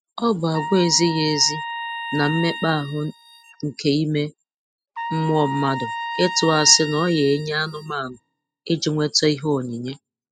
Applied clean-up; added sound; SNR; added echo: classical method spectral subtraction.